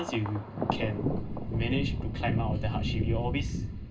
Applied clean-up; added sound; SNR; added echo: none; Thunder; -2 dB; reverberation time 0.2 s.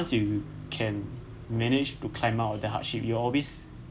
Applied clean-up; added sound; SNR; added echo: none; none; none; none.